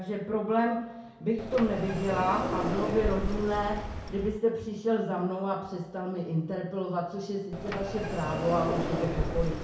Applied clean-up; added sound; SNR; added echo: none; Sliding door; 5 dB; reverberation time 0.6 s.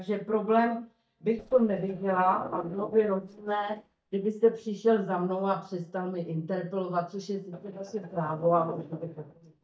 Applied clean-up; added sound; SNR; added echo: neural mask model DeepFilterNet 3.